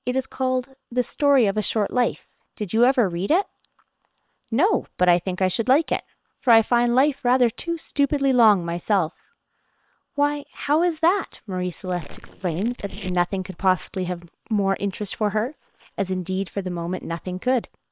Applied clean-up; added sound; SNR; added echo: neural separator model SepFormer WHAM!.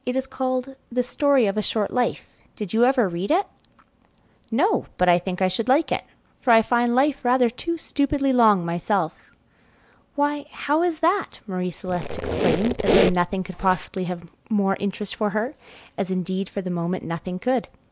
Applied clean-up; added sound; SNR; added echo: none; Squeak; 0 dB; none.